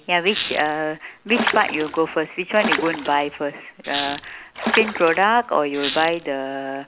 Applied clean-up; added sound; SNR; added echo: none; Squeak + Water / Splash, splatter; 6 dB; none.